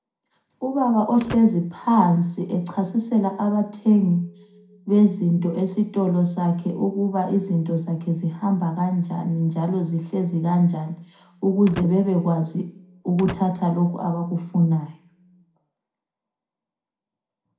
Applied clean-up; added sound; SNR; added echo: none; Slam / Wood; 17 dB; reverberation time 0.4 s.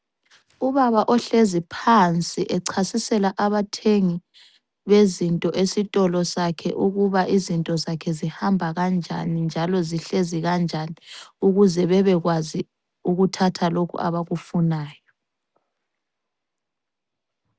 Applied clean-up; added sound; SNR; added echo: none; none; none; none.